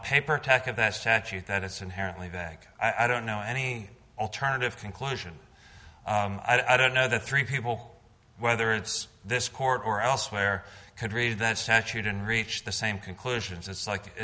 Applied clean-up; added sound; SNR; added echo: none; none; none; none.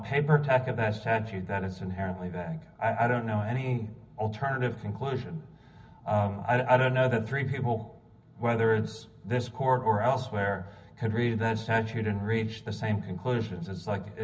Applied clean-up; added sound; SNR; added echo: none; none; none; reverberation time 0.4 s.